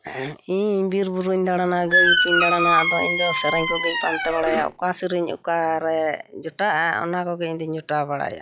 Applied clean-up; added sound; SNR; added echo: classical method log-MMSE.